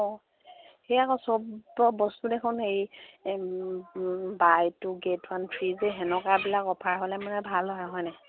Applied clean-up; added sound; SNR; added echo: none; none; none; none.